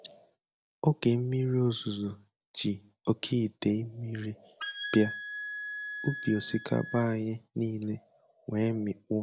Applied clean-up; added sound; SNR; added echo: none; Wind instrument, woodwind instrument; 9 dB; none.